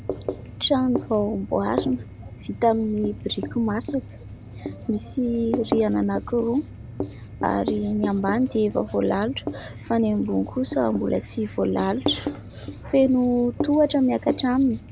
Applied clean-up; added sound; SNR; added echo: none; Writing; 9 dB; none.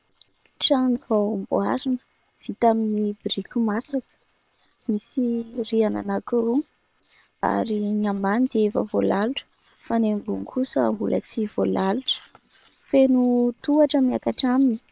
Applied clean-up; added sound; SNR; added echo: neural separator model SepFormer WHAM!.